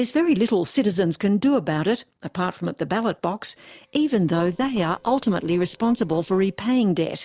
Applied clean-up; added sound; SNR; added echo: neural separator model SepFormer DNS4.